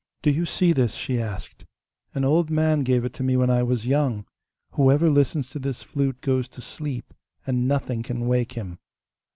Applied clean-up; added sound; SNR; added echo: none; none; none; none.